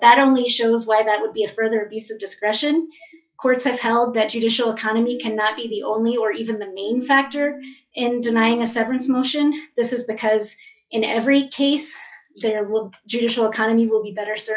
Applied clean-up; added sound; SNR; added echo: classical method log-MMSE.